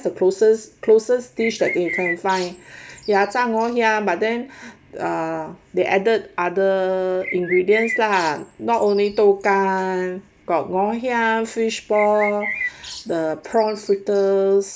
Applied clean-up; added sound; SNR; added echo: none; Bird; 11 dB; none.